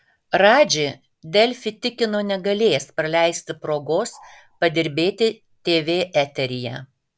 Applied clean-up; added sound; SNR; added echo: none; none; none; none.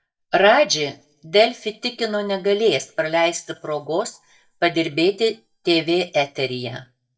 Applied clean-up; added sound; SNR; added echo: neural mask model DeepFilterNet 3.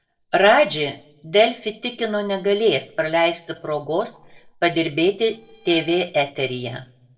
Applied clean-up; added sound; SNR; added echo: neural separator model SepFormer DNS4.